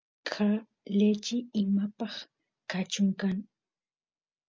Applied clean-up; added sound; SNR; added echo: none; none; none; none.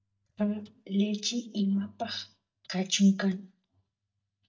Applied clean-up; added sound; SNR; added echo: neural mask model DeepFilterNet 3.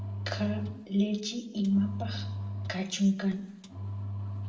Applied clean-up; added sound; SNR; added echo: none; Engine; 6 dB; reverberation time 0.8 s.